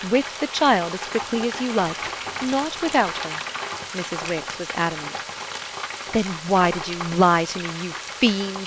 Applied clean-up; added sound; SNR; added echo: none; Frying (food); 8 dB; none.